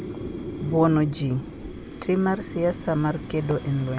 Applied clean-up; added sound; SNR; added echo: none; Fire; 10 dB; none.